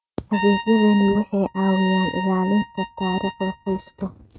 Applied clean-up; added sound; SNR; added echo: neural mask model RNNoise.